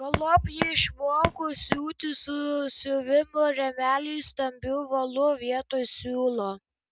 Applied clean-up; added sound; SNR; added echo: none; Walk, footsteps; 3 dB; none.